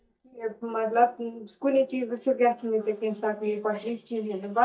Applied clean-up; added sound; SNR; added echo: neural mask model DeepFilterNet 3.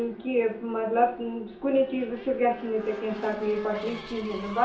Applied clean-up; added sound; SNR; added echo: none; Race car, auto racing / Accelerating, revving, vroom; 14 dB; reverberation time 0.7 s.